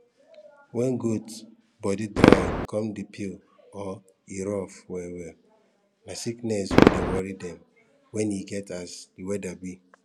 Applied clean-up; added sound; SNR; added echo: none; Fireworks; -4 dB; none.